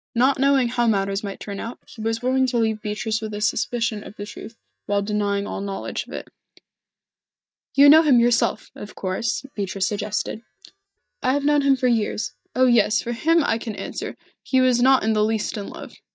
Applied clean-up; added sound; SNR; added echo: neural mask model DeepFilterNet 3.